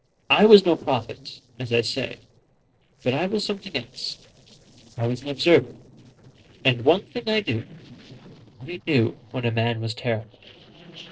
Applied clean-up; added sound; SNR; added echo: neural separator model SepFormer DNS4.